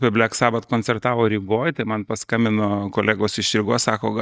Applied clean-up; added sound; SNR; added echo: neural mask model DeepFilterNet 3.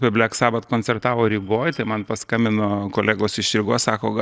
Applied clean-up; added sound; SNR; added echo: neural separator model SepFormer DNS4.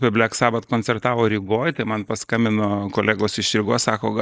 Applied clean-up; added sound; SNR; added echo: neural mask model Resemble Enhance denoiser.